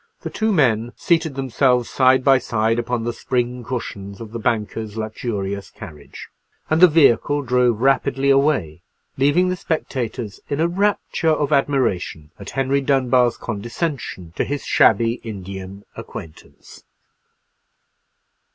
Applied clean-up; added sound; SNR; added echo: none; none; none; none.